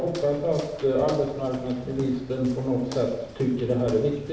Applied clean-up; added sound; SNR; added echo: none; Walk, footsteps; 18 dB; reverberation time 0.9 s.